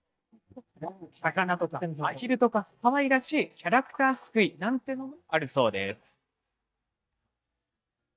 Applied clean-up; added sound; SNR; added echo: neural mask model DeepFilterNet 3.